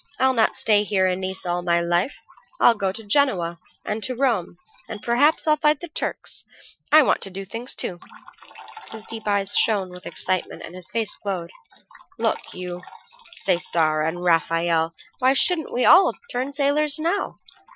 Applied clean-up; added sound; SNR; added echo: classical method Wiener filter.